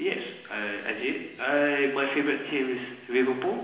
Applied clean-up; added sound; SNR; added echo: none; none; none; reverberation time 1.0 s.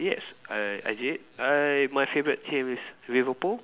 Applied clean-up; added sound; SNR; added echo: none; none; none; none.